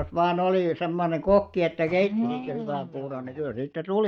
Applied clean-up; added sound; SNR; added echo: neural mask model DeepFilterNet 3.